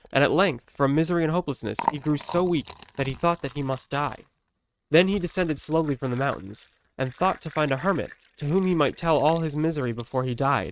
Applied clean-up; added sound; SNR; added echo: neural mask model RNNoise.